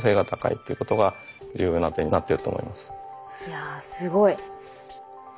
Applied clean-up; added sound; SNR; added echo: none; none; none; none.